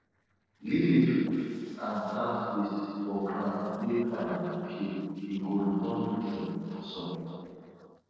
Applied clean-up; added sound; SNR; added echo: neural separator model SepFormer DNS4.